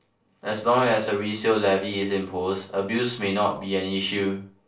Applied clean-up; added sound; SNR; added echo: none; none; none; reverberation time 0.3 s.